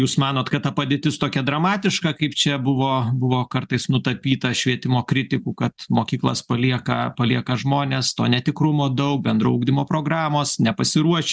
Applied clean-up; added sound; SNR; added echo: none; none; none; none.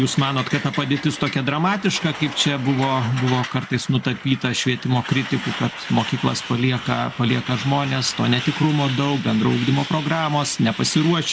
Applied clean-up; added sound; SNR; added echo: none; Truck; 12 dB; none.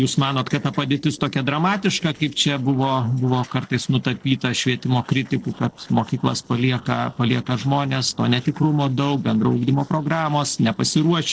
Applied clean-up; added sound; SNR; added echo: neural separator model SepFormer DNS4.